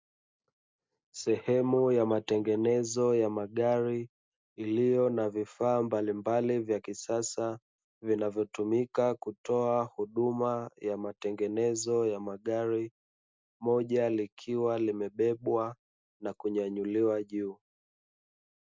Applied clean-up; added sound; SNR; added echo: none; none; none; none.